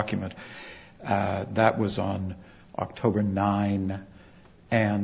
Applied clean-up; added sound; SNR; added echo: none; none; none; none.